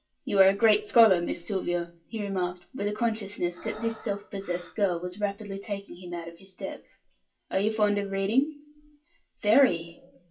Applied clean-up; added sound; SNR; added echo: classical method WPE with log-MMSE.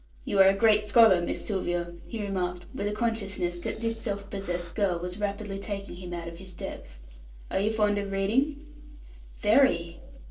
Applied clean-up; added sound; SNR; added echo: neural separator model SepFormer DNS4.